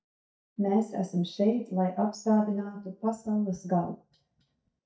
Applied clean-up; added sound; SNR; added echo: neural mask model DeepFilterNet 3.